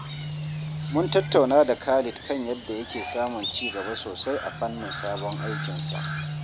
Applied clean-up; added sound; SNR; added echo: none; Crow; 6 dB; none.